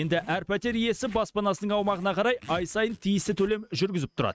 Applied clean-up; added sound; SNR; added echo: neural mask model RNNoise.